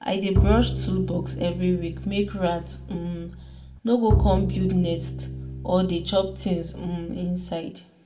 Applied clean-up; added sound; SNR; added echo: none; Bowed string instrument; 2 dB; reverberation time 0.4 s.